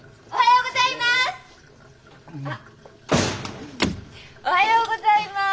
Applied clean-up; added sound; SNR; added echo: none; none; none; none.